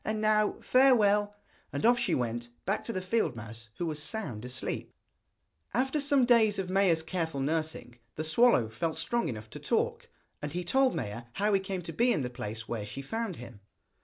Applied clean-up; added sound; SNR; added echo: none; none; none; none.